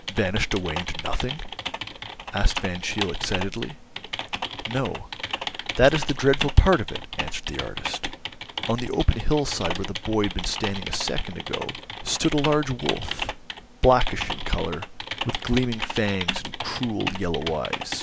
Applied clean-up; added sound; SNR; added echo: none; Typing; 8 dB; none.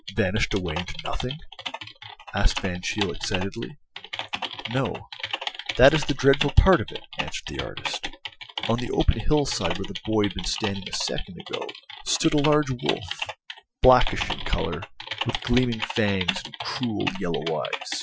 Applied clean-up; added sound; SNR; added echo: classical method Wiener filter.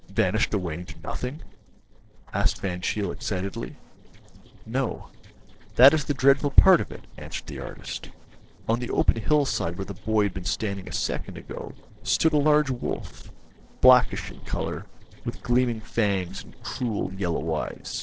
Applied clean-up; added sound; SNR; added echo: neural separator model SepFormer DNS4.